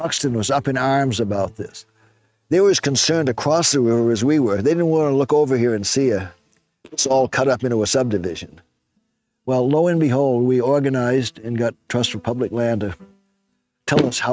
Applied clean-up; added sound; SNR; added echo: neural mask model RNNoise.